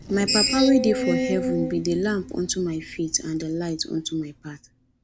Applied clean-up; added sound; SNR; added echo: none; Screech; 3 dB; none.